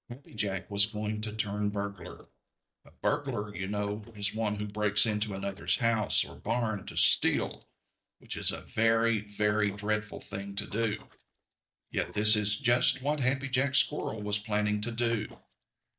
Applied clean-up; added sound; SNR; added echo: neural mask model DeepFilterNet 3.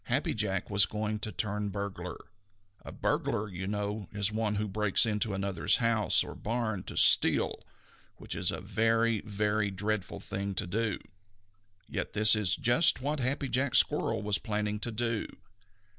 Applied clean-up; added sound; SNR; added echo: none; none; none; none.